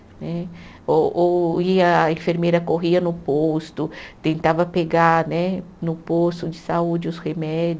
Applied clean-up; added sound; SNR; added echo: none; none; none; none.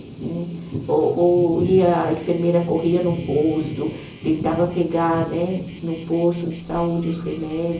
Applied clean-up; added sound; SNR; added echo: none; Thunder; 9 dB; reverberation time 0.7 s.